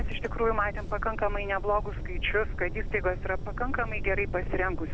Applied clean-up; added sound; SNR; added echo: none; Fire; 1 dB; none.